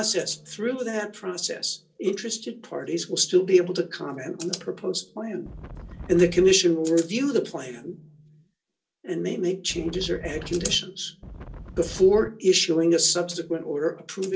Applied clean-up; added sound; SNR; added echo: none; Wind; 13 dB; reverberation time 0.2 s.